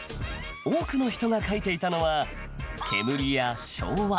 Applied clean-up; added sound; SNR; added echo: none; none; none; none.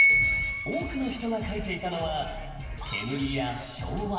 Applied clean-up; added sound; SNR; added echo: none; Piano; -1 dB; reverberation time 1.3 s.